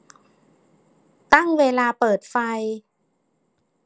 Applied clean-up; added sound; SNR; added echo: none; none; none; none.